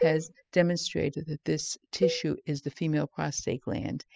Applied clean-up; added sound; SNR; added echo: classical method spectral subtraction.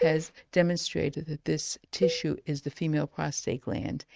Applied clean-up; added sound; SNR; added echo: neural mask model RNNoise.